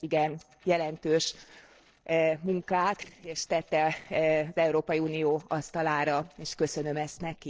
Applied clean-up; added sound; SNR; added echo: neural separator model SepFormer DNS4.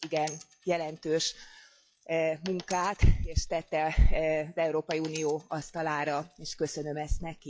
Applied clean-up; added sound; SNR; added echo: classical method log-MMSE.